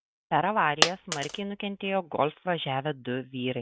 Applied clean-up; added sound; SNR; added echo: none; Coin (dropping); 2 dB; none.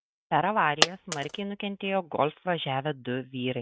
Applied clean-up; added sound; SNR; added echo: neural mask model RNNoise.